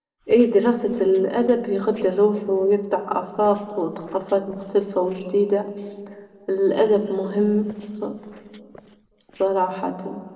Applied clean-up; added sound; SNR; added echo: neural separator model SepFormer DNS4.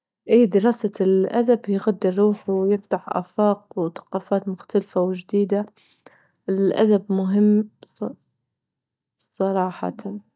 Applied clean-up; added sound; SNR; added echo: none; none; none; none.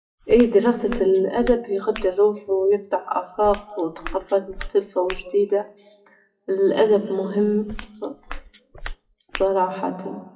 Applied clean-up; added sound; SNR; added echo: classical method WPE with log-MMSE.